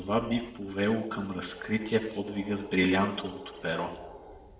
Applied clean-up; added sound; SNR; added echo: none; Animal; 17 dB; reverberation time 0.7 s.